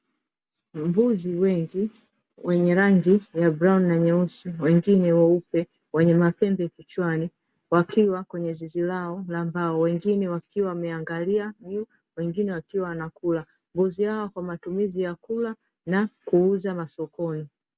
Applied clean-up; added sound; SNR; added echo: none; none; none; none.